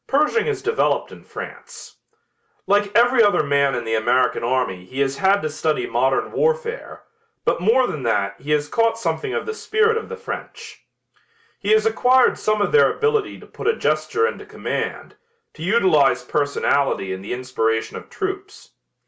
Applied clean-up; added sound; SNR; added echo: none; none; none; none.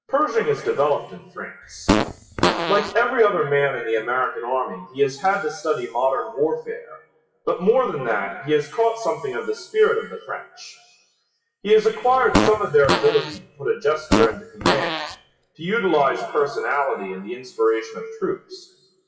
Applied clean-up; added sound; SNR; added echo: classical method WPE with log-MMSE.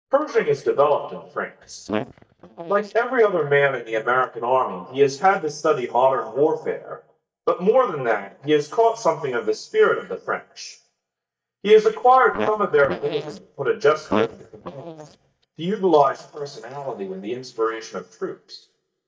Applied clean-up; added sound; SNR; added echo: neural mask model DeepFilterNet 3.